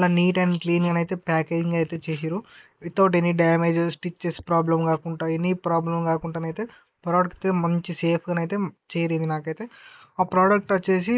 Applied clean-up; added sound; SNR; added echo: neural mask model Resemble Enhance denoiser.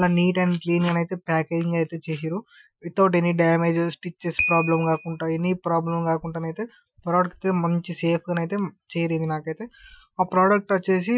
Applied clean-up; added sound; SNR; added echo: classical method Wiener filter.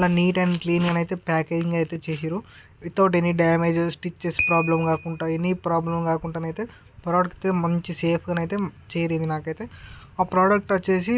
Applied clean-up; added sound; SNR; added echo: none; Piano; 16 dB; none.